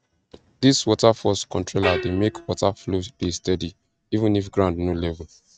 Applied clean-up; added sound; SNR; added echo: neural mask model RNNoise.